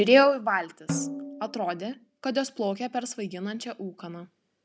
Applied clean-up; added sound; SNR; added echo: none; Snare drum; 11 dB; none.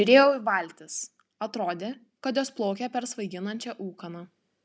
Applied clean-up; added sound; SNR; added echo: none; none; none; none.